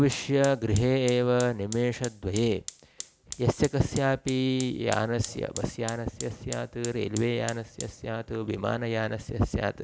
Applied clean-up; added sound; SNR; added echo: none; Fire; 16 dB; none.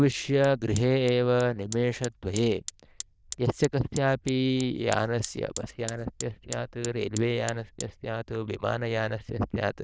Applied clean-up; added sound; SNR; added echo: neural diffusion model UNIVERSE++.